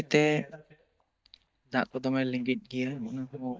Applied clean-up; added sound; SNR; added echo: neural mask model DeepFilterNet 3.